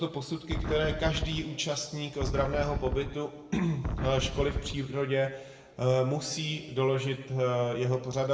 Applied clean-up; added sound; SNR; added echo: none; Wind; 3 dB; reverberation time 0.9 s.